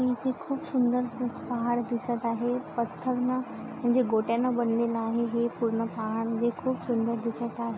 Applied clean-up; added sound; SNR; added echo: none; none; none; none.